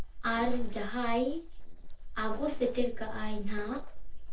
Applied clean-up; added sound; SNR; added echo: neural separator model SepFormer DNS4.